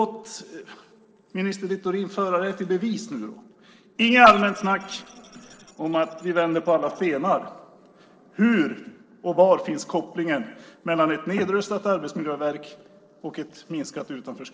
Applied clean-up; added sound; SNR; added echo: neural separator model SepFormer DNS4.